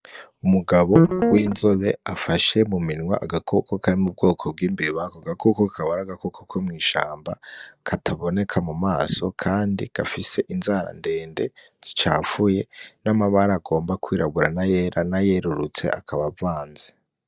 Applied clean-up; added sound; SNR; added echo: neural mask model DeepFilterNet 3.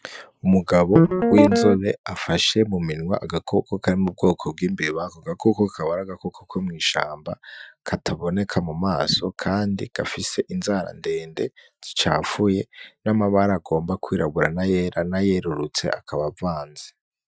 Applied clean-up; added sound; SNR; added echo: classical method Wiener filter.